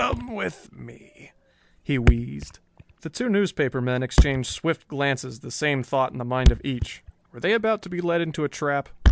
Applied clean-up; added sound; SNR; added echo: none; Thump, thud; 0 dB; none.